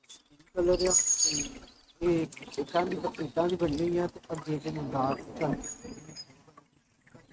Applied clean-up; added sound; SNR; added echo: neural mask model RNNoise.